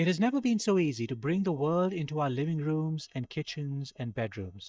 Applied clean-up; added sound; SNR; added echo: neural mask model DeepFilterNet 3.